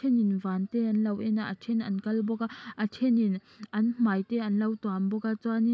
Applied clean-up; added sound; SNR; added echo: none; none; none; none.